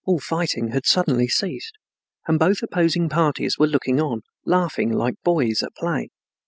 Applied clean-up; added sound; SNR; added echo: none; none; none; none.